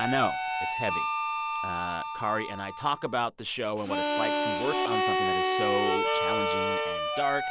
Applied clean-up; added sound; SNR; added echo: none; Harmonica; -3 dB; none.